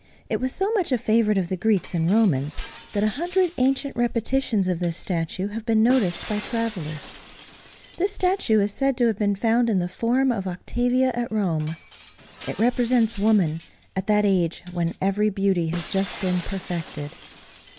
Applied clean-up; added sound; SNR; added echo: none; Shatter; 18 dB; none.